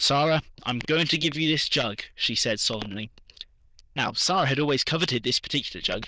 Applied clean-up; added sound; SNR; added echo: neural diffusion model UNIVERSE++.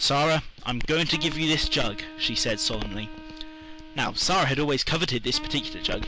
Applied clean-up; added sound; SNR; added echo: none; Wind instrument, woodwind instrument; 16 dB; none.